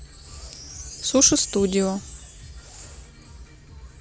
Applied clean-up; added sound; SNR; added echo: none; Wind chime; 16 dB; none.